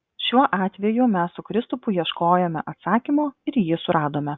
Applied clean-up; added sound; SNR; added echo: none; none; none; none.